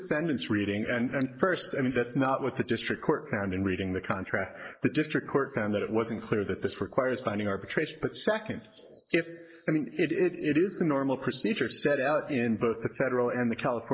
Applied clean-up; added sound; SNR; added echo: neural mask model Resemble Enhance denoiser.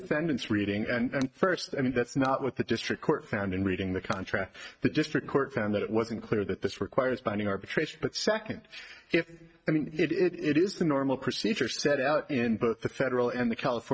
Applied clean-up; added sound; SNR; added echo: neural mask model RNNoise.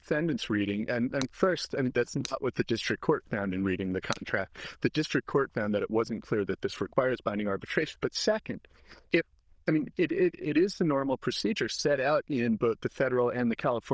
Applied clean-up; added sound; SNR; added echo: neural diffusion model UNIVERSE++.